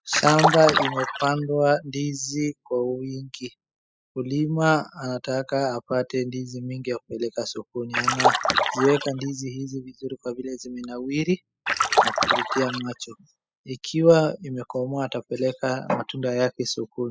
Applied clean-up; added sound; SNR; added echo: classical method spectral subtraction.